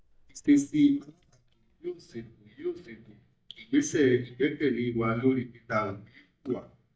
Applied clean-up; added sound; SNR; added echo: neural mask model DeepFilterNet 3.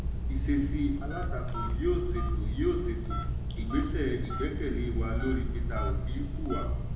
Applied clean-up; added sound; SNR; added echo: none; Telephone; -3 dB; reverberation time 0.9 s.